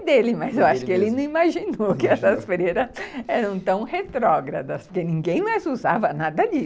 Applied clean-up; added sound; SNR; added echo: none; none; none; none.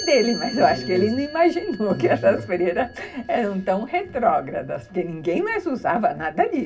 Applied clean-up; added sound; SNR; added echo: none; Chime; 18 dB; reverberation time 0.4 s.